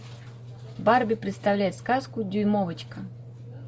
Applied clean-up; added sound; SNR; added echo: none; none; none; none.